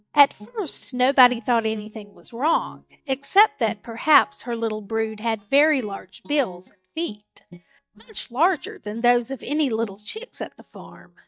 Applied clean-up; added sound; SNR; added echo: neural mask model DeepFilterNet 3.